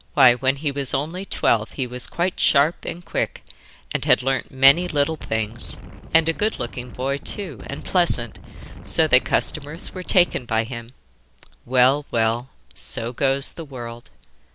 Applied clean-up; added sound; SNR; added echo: none; Wind; 14 dB; none.